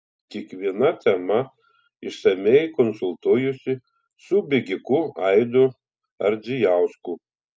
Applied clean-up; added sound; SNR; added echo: none; none; none; none.